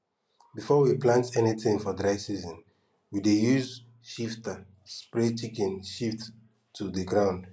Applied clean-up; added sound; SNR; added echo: none; none; none; none.